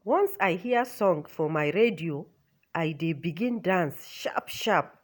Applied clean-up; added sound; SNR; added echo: none; none; none; none.